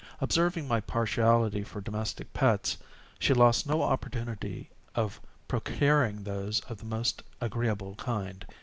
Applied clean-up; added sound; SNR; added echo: none; none; none; none.